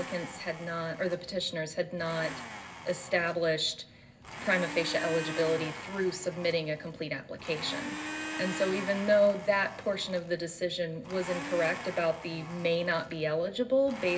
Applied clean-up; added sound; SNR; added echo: none; Domestic sounds, home sounds; 11 dB; reverberation time 0.4 s.